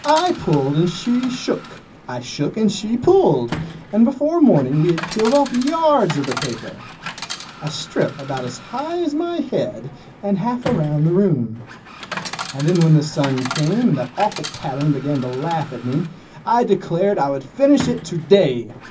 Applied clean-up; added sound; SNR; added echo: none; Coin (dropping) / Chatter; 14 dB; reverberation time 0.4 s.